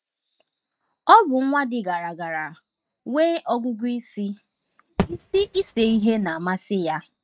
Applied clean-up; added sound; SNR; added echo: neural mask model RNNoise.